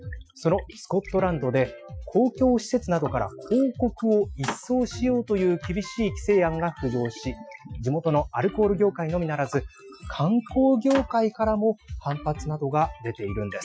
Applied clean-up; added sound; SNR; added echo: classical method Wiener filter.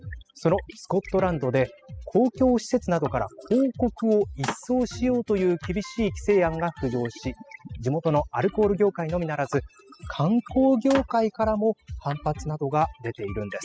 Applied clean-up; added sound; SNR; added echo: classical method spectral subtraction.